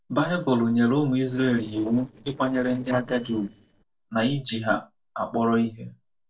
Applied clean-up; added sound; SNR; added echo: neural separator model SepFormer DNS4.